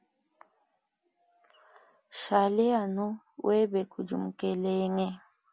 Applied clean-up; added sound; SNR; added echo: none; none; none; none.